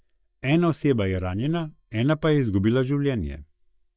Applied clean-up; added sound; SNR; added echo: neural mask model DeepFilterNet 3.